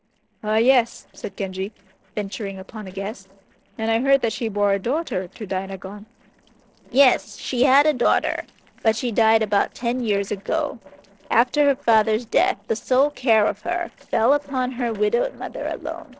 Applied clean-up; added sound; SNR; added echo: neural separator model SepFormer DNS4.